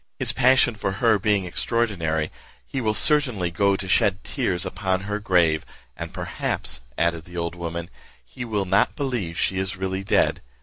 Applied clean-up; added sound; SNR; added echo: none; none; none; none.